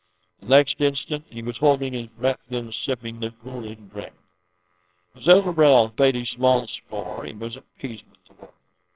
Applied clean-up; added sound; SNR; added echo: neural separator model SepFormer WHAMR!.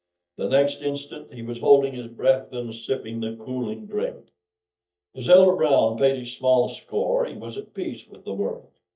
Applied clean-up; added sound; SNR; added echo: neural mask model DeepFilterNet 3.